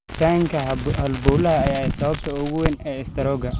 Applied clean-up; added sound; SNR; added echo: none; Crackle; 7 dB; none.